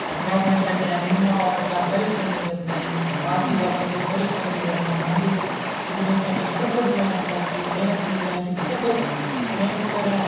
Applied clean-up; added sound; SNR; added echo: none; Stream; 3 dB; reverberation time 1.1 s.